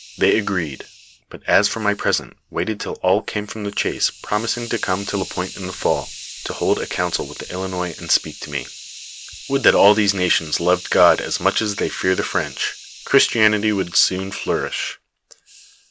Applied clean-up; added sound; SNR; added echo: none; Hiss; 16 dB; none.